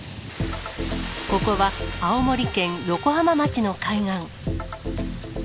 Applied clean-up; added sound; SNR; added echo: none; Trumpet; 16 dB; none.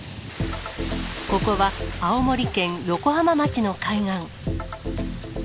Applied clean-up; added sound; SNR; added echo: none; none; none; none.